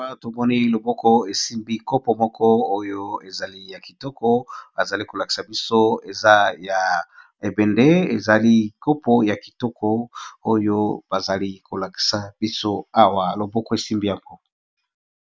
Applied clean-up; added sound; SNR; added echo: none; none; none; none.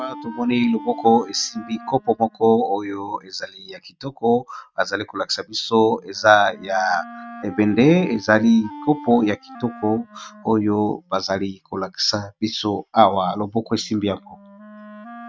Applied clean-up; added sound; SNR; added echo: neural mask model RNNoise.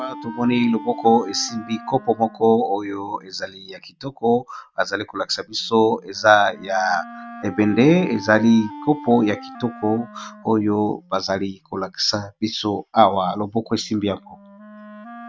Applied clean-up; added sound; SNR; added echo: none; Wind instrument, woodwind instrument; 19 dB; none.